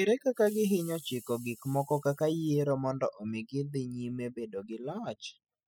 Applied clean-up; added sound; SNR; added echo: classical method spectral subtraction.